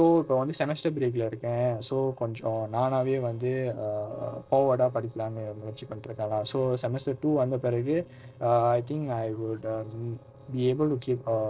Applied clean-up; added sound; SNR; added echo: neural separator model SepFormer DNS4.